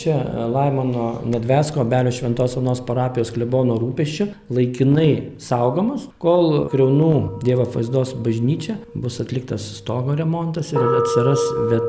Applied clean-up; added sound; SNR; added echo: none; none; none; none.